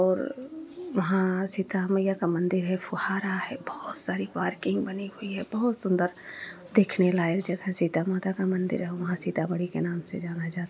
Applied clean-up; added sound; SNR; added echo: none; none; none; none.